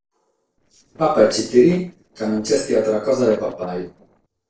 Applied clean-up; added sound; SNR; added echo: neural separator model SepFormer DNS4.